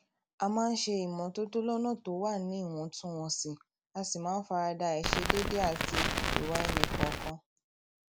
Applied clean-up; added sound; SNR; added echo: none; Crackle; -3 dB; none.